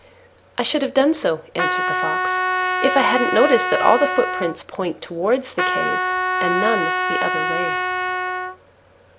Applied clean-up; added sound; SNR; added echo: none; Trumpet; 0 dB; none.